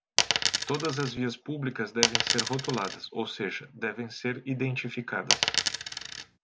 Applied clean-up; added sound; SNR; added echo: none; Coin (dropping); -4 dB; none.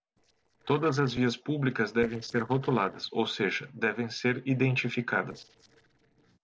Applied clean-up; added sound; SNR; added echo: neural separator model SepFormer DNS4.